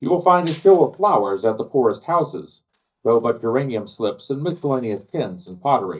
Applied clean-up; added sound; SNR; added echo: neural mask model DeepFilterNet 3.